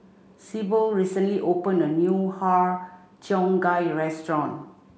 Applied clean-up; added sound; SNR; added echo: none; none; none; none.